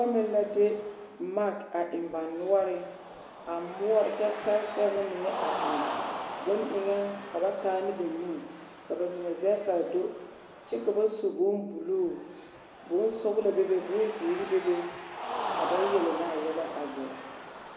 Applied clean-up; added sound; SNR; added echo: none; Cheering; 9 dB; none.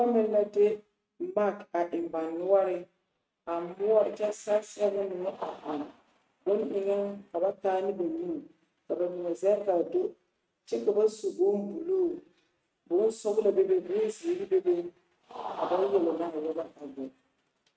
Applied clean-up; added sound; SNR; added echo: neural mask model RNNoise.